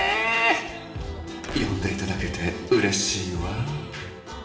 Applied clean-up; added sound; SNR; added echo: none; Squeak / Slam / Wood; 15 dB; reverberation time 1.0 s.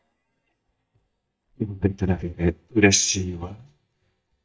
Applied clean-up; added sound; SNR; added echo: neural mask model DeepFilterNet 3.